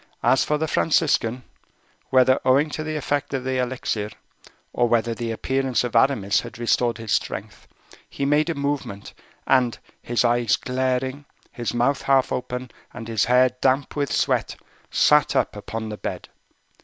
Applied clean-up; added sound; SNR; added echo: none; none; none; none.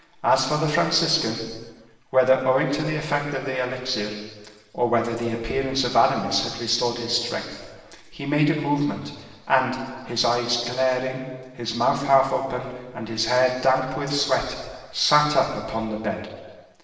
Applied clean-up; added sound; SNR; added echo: none; none; none; reverberation time 1.3 s.